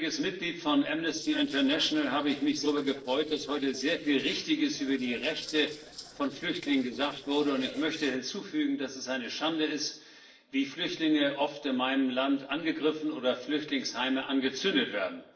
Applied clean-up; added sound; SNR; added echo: neural separator model SepFormer DNS4.